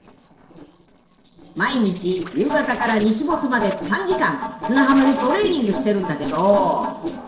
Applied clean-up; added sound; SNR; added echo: neural separator model SepFormer DNS4.